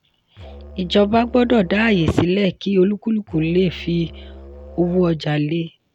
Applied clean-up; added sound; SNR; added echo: none; Musical instrument; 19 dB; none.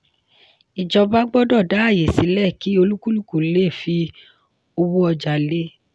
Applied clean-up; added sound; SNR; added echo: none; none; none; none.